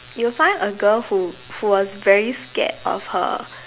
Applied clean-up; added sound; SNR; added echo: none; none; none; none.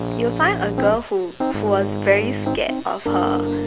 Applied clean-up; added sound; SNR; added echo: none; Piano; 2 dB; none.